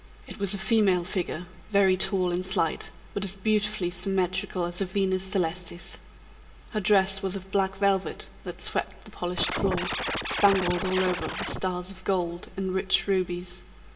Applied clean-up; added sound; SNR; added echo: none; Scratching (performance technique); 3 dB; reverberation time 0.5 s.